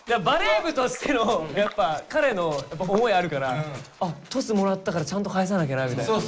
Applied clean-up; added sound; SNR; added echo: neural mask model Resemble Enhance denoiser.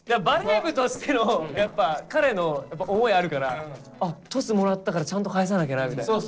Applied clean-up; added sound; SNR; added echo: neural separator model SepFormer DNS4.